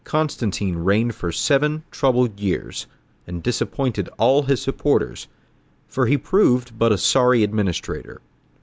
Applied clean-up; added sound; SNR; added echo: none; none; none; none.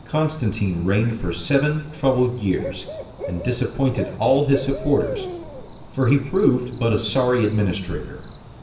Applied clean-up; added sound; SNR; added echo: none; Cricket / Bird; 14 dB; reverberation time 0.9 s.